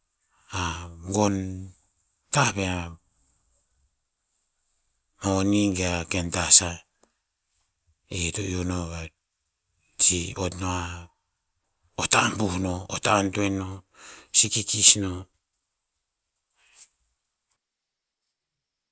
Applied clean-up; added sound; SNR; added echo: none; none; none; none.